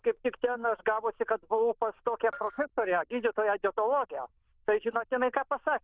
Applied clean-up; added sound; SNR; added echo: neural diffusion model UNIVERSE++.